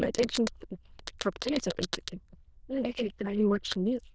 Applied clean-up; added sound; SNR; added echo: neural diffusion model UNIVERSE++.